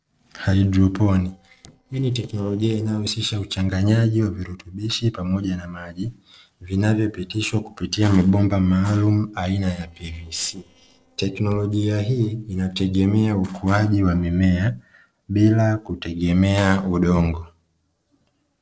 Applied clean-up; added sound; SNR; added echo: neural separator model SepFormer DNS4.